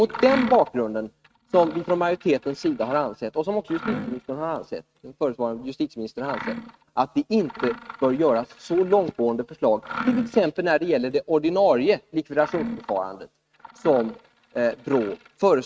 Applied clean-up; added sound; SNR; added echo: neural mask model RNNoise.